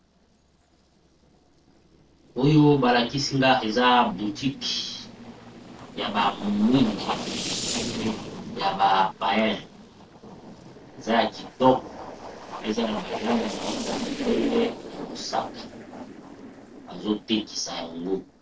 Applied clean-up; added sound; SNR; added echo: neural separator model SepFormer DNS4.